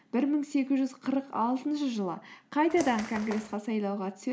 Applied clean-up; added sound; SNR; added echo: none; Bird; 11 dB; none.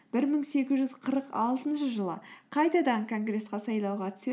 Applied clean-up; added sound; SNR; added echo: none; none; none; none.